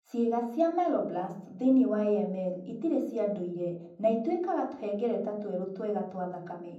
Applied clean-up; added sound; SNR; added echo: none; none; none; reverberation time 0.6 s.